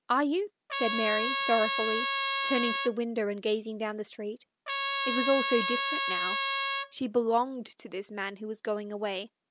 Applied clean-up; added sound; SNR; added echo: none; Trumpet; 0 dB; none.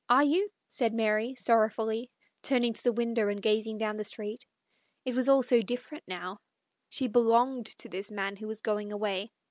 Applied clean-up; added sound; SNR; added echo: none; none; none; none.